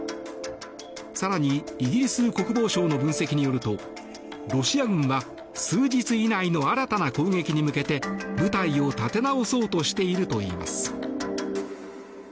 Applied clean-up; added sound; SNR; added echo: none; none; none; none.